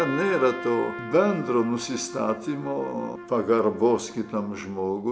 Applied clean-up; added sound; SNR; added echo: none; Trumpet; 12 dB; none.